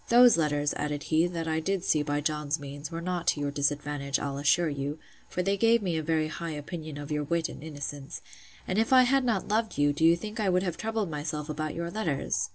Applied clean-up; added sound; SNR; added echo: none; none; none; none.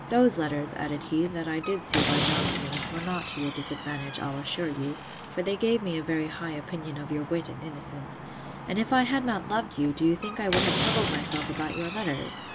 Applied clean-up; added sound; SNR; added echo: none; Slam; 5 dB; none.